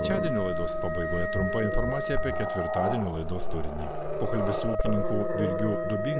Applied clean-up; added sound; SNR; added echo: none; Growling + Wind instrument, woodwind instrument; -3 dB; none.